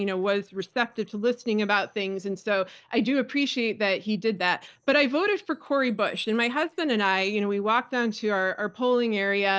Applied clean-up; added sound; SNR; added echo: neural separator model SepFormer DNS4.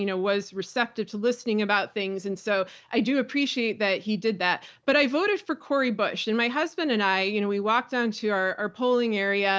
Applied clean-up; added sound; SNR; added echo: none; none; none; none.